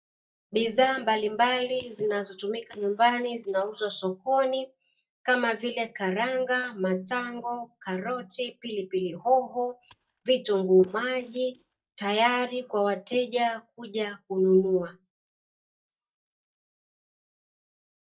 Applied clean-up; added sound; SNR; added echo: neural mask model DeepFilterNet 3.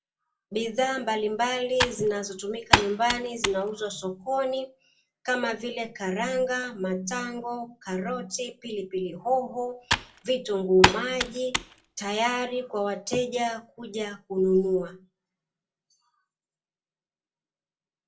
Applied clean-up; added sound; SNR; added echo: none; Computer keyboard; 0 dB; reverberation time 0.2 s.